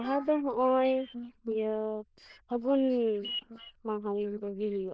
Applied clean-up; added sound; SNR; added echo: neural diffusion model UNIVERSE++.